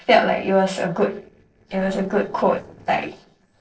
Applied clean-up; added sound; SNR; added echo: neural separator model SepFormer DNS4.